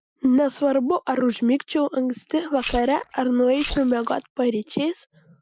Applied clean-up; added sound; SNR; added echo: neural mask model Resemble Enhance denoiser.